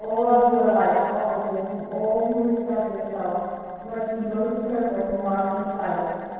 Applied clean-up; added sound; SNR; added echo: neural separator model SepFormer DNS4.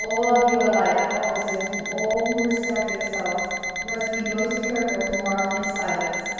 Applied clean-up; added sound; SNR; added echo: none; Alarm; 6 dB; reverberation time 2.0 s.